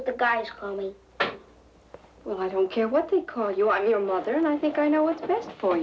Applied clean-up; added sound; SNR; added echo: none; none; none; none.